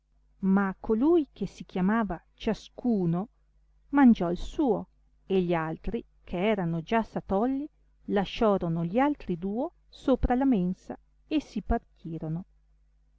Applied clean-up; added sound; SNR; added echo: none; none; none; none.